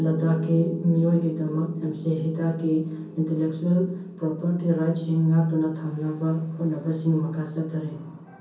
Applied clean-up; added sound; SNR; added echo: none; Piano; 17 dB; reverberation time 0.6 s.